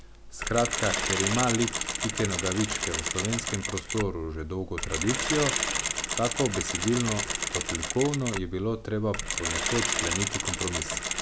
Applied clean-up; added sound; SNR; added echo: none; Mechanisms; 0 dB; none.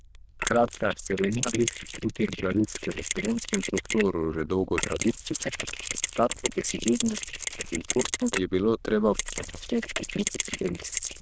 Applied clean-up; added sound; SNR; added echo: neural diffusion model UNIVERSE++.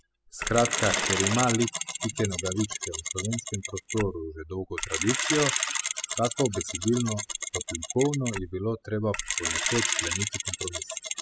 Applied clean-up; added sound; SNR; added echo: classical method spectral subtraction.